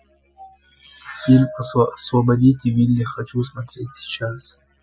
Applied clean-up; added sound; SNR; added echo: classical method Wiener filter.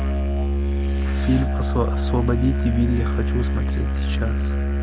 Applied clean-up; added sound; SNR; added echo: none; Musical instrument; -5 dB; none.